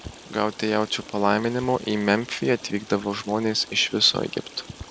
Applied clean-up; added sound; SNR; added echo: none; Stream; 18 dB; none.